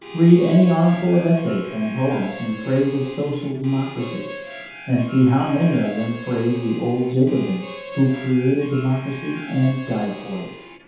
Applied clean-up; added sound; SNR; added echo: none; Harmonica; 15 dB; reverberation time 0.8 s.